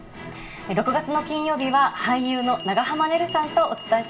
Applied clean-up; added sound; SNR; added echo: none; Bell; 9 dB; reverberation time 0.2 s.